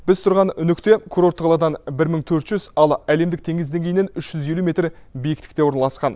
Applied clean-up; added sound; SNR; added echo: none; none; none; none.